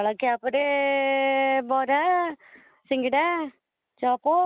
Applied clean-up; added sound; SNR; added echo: none; none; none; none.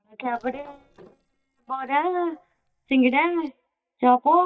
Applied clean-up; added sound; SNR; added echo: neural mask model DeepFilterNet 3.